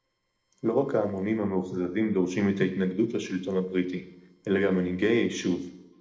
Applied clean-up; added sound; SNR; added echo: neural separator model SepFormer DNS4.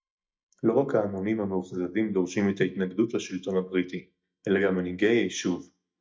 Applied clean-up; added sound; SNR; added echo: neural mask model DeepFilterNet 3.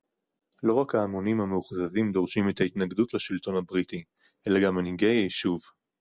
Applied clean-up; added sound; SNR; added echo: none; none; none; none.